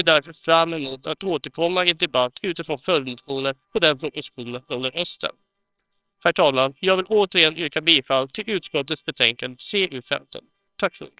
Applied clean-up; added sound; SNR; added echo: neural separator model SepFormer WHAMR!.